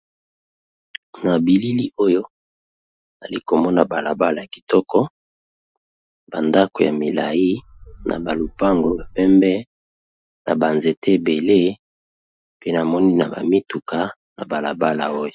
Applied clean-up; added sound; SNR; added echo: classical method Wiener filter.